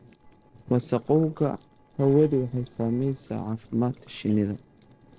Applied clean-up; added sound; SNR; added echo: neural separator model SepFormer DNS4.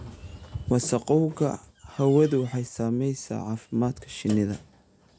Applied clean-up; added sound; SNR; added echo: none; none; none; none.